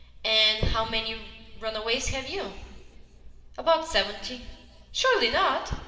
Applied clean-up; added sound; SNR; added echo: none; none; none; reverberation time 2.5 s.